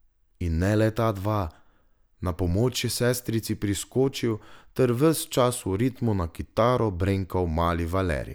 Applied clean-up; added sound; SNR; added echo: none; none; none; none.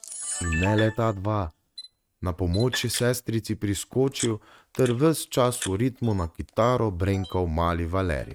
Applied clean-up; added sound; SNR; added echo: neural mask model RNNoise.